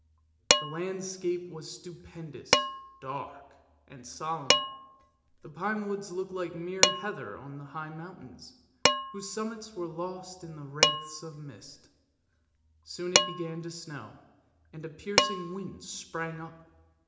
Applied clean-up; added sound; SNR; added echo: none; Dishes, pots, and pans; -5 dB; reverberation time 0.8 s.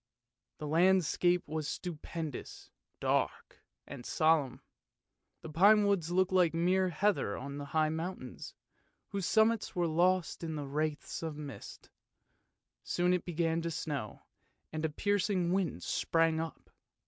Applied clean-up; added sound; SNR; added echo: none; none; none; none.